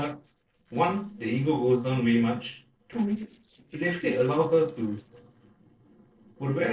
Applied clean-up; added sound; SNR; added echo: neural separator model SepFormer DNS4.